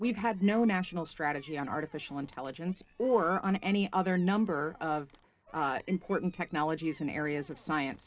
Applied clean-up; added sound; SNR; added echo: neural separator model SepFormer DNS4.